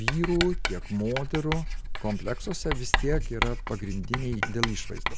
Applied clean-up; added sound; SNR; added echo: none; Writing; -1 dB; none.